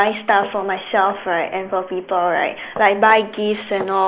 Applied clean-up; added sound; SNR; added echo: neural mask model Resemble Enhance denoiser.